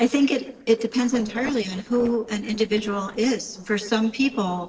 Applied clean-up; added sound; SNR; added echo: neural separator model SepFormer DNS4.